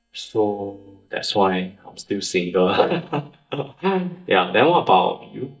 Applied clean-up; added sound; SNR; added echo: neural mask model DeepFilterNet 3.